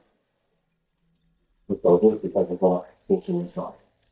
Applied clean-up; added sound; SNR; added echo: neural mask model DeepFilterNet 3.